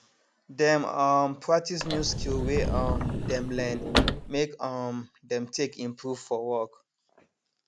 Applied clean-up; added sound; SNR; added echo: none; Sliding door / Slam / Wood; -1 dB; none.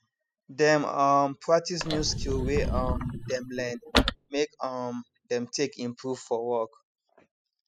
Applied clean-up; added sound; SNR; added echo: classical method spectral subtraction.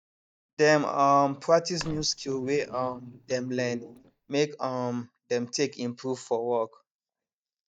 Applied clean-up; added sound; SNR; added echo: neural mask model DeepFilterNet 3.